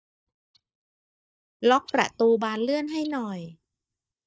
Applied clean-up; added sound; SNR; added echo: neural mask model DeepFilterNet 3.